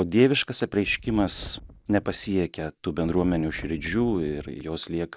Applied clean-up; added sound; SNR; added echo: neural mask model DeepFilterNet 3.